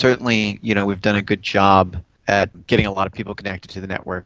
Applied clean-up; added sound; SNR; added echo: none; none; none; none.